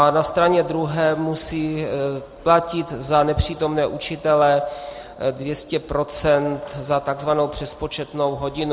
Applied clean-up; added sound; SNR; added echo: none; none; none; none.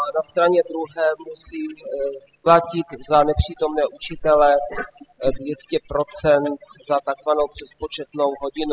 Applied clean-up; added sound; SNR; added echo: classical method spectral subtraction.